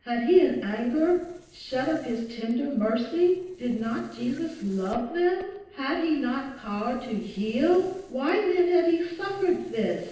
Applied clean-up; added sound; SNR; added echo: neural separator model SepFormer DNS4.